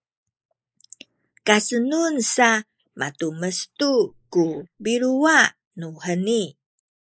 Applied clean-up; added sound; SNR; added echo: neural mask model Resemble Enhance denoiser.